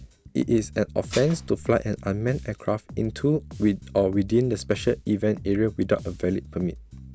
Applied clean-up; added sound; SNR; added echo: none; Bass guitar + Dishes, pots, and pans; 16 dB; none.